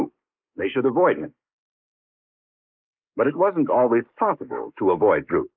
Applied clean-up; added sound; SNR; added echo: neural mask model Resemble Enhance denoiser.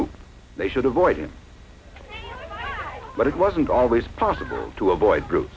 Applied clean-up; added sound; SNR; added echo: none; none; none; none.